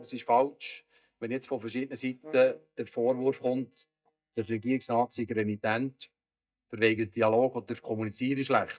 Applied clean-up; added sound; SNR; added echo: neural mask model DeepFilterNet 3.